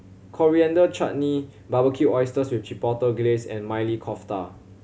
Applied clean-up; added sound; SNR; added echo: none; none; none; none.